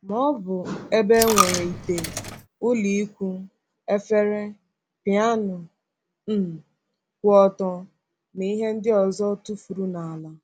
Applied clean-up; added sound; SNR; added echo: none; Coin (dropping); 5 dB; none.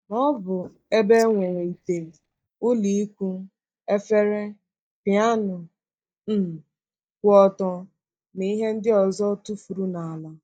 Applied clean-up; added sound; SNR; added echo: neural mask model DeepFilterNet 3.